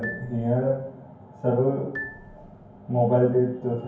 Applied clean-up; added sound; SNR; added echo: none; Marimba, xylophone; 17 dB; reverberation time 0.9 s.